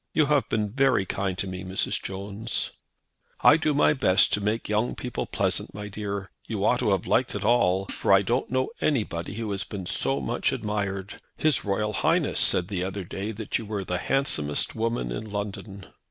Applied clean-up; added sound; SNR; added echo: none; Hi-hat; 15 dB; none.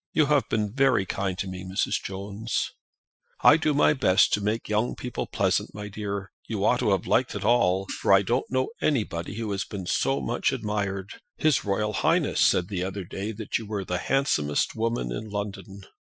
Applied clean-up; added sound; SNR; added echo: classical method Wiener filter.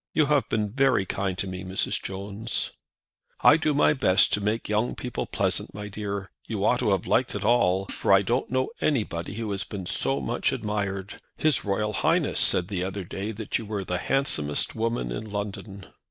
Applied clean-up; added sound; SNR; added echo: neural mask model DeepFilterNet 3.